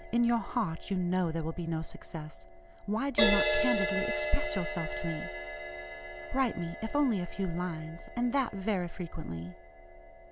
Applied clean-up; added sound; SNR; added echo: none; Crash cymbal; 4 dB; none.